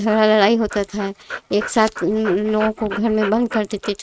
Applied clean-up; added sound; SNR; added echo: neural mask model RNNoise.